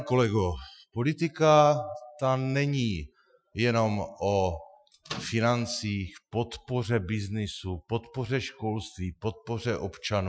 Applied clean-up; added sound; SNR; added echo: classical method Wiener filter.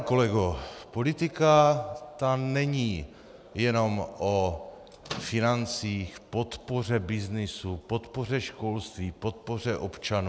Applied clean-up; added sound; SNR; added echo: none; Microwave oven; 14 dB; none.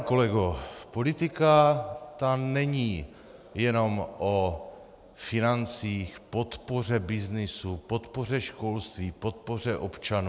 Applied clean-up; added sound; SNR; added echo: none; none; none; none.